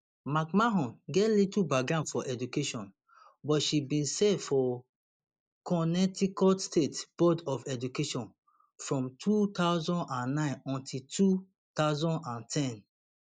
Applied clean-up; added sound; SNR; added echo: neural mask model Resemble Enhance denoiser.